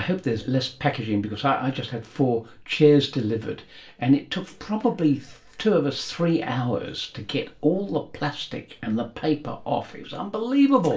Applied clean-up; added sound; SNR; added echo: none; none; none; reverberation time 0.3 s.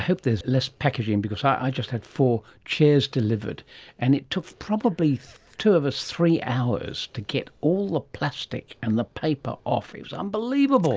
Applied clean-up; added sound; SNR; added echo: none; none; none; none.